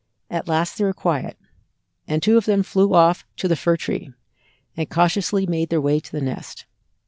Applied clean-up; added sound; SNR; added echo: none; none; none; none.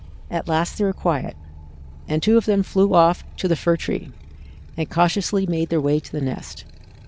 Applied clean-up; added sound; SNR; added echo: none; Motorcycle; 17 dB; none.